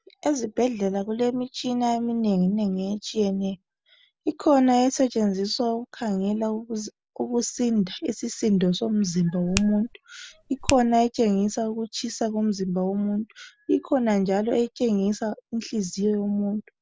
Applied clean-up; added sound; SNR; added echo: none; Finger snapping; 9 dB; none.